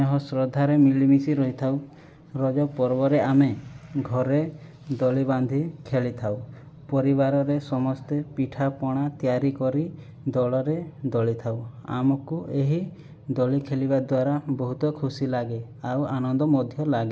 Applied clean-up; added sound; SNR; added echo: none; none; none; none.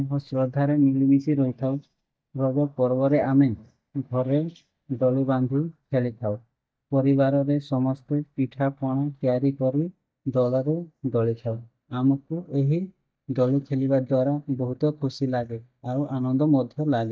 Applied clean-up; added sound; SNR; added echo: neural mask model DeepFilterNet 3.